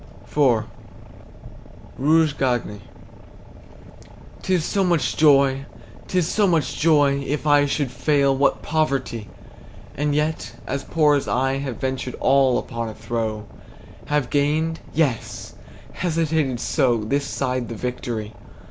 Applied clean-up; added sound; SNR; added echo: none; Boat, Water vehicle; 17 dB; none.